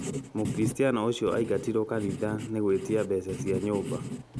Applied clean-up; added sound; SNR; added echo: none; Writing; 8 dB; none.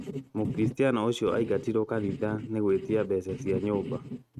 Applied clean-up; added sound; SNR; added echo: neural mask model RNNoise.